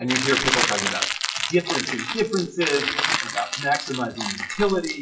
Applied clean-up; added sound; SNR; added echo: classical method WPE with log-MMSE.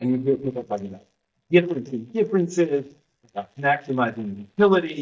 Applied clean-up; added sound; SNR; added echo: neural mask model DeepFilterNet 3.